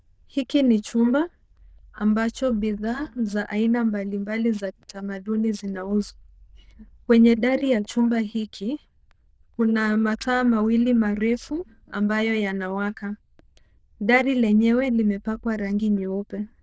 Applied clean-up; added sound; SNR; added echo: neural diffusion model UNIVERSE++.